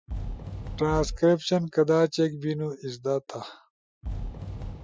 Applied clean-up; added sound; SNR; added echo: classical method Wiener filter.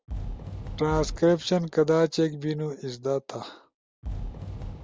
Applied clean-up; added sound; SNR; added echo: none; Fireworks; 10 dB; none.